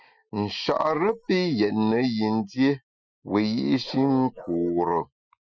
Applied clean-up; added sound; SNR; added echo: classical method Wiener filter.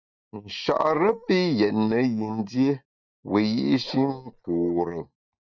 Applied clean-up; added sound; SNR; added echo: neural mask model DeepFilterNet 3.